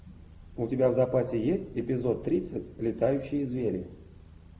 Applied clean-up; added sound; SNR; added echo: none; none; none; none.